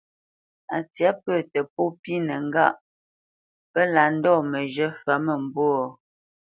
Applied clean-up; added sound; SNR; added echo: none; none; none; none.